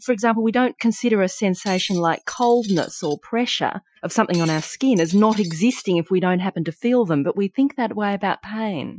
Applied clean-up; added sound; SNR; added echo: classical method Wiener filter.